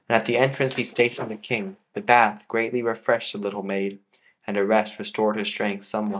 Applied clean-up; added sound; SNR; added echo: neural mask model DeepFilterNet 3.